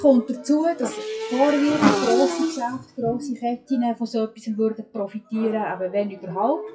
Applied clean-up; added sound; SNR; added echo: classical method WPE with log-MMSE.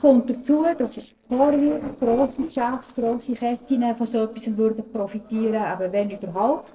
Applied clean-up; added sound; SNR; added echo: neural separator model SepFormer DNS4.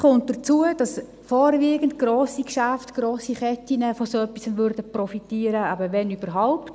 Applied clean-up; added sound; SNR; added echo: none; none; none; none.